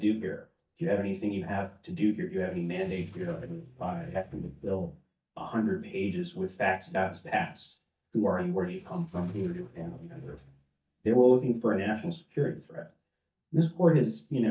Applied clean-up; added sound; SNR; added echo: neural mask model DeepFilterNet 3.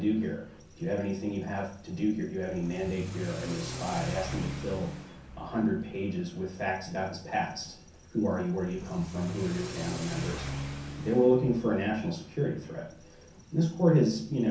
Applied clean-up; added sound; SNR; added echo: none; Accelerating, revving, vroom / Car; 12 dB; reverberation time 0.6 s.